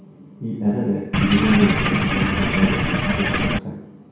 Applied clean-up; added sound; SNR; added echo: none; Engine / Boat, Water vehicle; -3 dB; reverberation time 0.6 s.